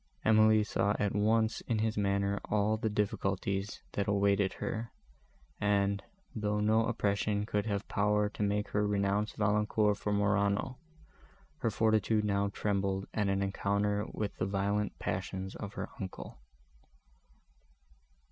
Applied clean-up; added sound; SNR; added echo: none; none; none; none.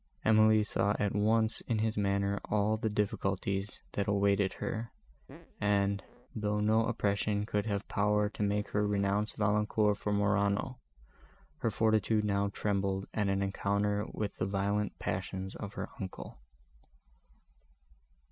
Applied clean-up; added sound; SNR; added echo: neural mask model Resemble Enhance denoiser.